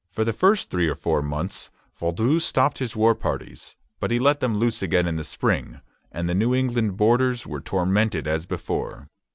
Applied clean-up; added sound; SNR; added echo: none; none; none; none.